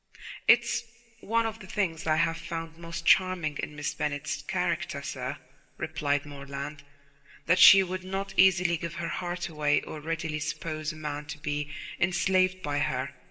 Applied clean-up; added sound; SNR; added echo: none; none; none; reverberation time 1.7 s.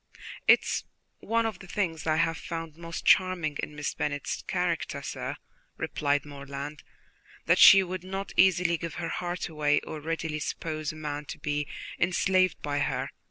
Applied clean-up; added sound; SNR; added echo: none; none; none; none.